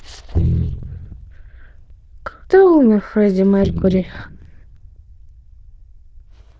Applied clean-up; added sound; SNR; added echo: neural diffusion model UNIVERSE++.